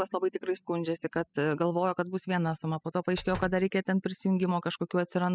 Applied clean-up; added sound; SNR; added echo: classical method spectral subtraction.